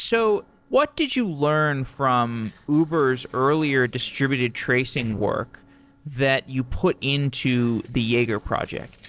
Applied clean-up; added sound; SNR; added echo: neural separator model SepFormer DNS4.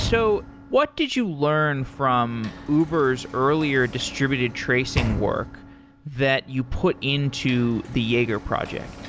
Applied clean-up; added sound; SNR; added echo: none; Sliding door / Slam; 12 dB; none.